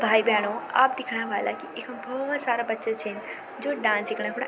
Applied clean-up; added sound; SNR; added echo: none; none; none; none.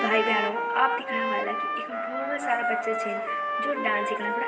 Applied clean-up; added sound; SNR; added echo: none; Trumpet; -1 dB; reverberation time 1.1 s.